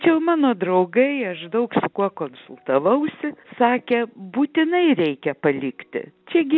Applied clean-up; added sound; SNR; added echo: none; none; none; none.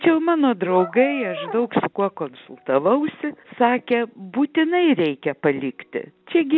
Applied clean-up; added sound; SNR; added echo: none; Brass instrument; 12 dB; none.